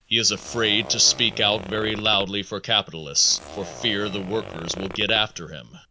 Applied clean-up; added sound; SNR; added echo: none; Zipper (clothing); 15 dB; none.